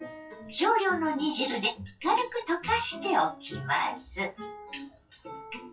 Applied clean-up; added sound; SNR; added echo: classical method WPE with log-MMSE.